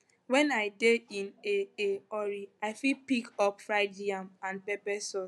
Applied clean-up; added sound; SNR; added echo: none; none; none; none.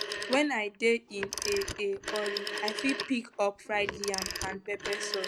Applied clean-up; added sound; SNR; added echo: none; Telephone; 5 dB; none.